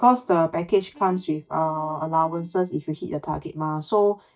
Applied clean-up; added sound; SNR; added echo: neural mask model DeepFilterNet 3.